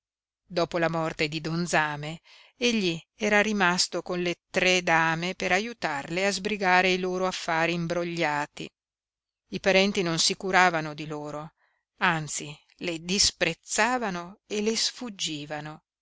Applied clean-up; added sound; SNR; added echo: none; none; none; none.